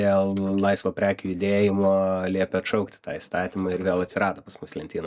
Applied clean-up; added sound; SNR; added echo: neural mask model Resemble Enhance denoiser.